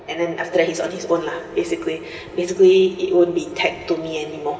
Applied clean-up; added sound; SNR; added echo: none; none; none; reverberation time 2.0 s.